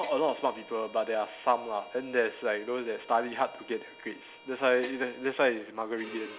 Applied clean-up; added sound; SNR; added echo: none; Bowed string instrument + Snare drum; 19 dB; none.